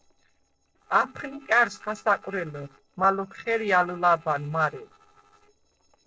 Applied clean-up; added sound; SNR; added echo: neural separator model SepFormer DNS4.